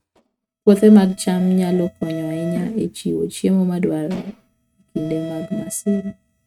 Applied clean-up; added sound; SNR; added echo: neural mask model RNNoise.